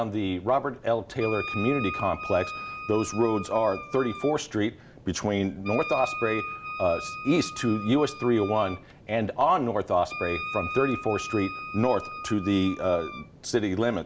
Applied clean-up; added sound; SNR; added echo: none; Wind instrument, woodwind instrument; 11 dB; none.